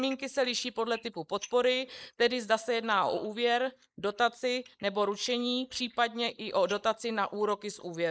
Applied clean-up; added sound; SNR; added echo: neural mask model Resemble Enhance denoiser.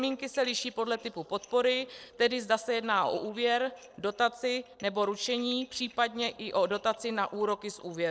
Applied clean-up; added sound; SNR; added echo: neural separator model SepFormer DNS4.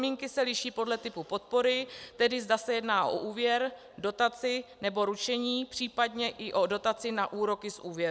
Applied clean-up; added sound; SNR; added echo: none; none; none; none.